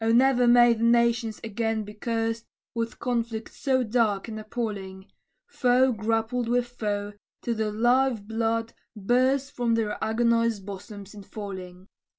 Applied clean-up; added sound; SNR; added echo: none; none; none; none.